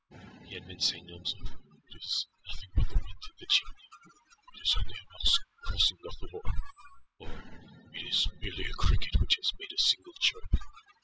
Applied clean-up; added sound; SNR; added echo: classical method spectral subtraction.